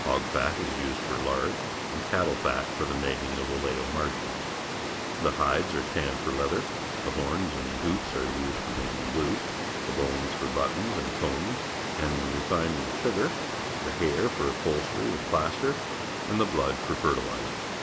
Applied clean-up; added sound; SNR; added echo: none; Water; 2 dB; none.